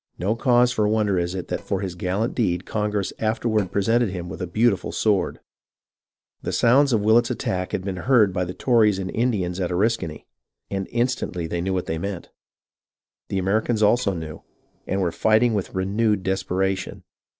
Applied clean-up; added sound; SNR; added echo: neural separator model SepFormer DNS4.